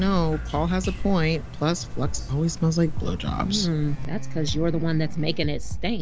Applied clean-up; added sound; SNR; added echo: none; Drip; 4 dB; none.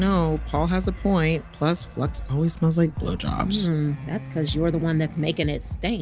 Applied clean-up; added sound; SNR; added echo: none; none; none; none.